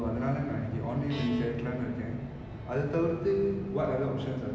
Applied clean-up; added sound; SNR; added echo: none; Bowed string instrument; 17 dB; none.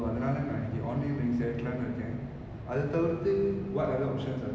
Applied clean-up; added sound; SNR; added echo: none; none; none; none.